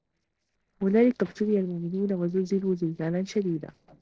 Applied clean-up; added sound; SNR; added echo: neural separator model SepFormer DNS4.